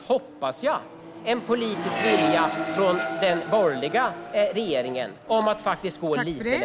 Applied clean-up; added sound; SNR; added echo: none; Accelerating, revving, vroom; 6 dB; none.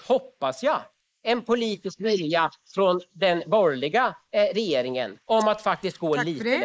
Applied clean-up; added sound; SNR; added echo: neural mask model Resemble Enhance denoiser.